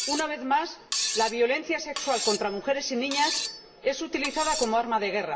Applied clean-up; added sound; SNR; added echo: none; Cutlery, silverware; 7 dB; reverberation time 0.7 s.